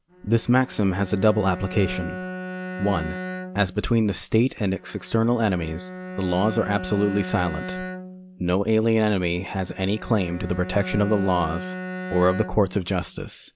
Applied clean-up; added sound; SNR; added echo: none; Bowed string instrument; 11 dB; none.